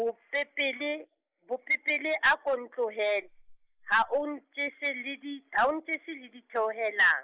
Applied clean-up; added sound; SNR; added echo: neural mask model Resemble Enhance denoiser.